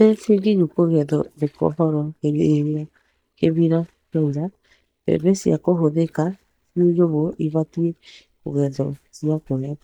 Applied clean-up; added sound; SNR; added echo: neural mask model DeepFilterNet 3.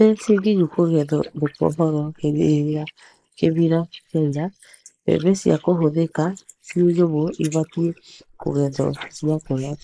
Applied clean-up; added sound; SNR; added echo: neural mask model Resemble Enhance denoiser.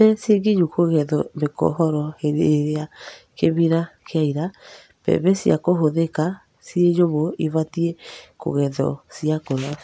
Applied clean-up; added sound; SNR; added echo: none; none; none; none.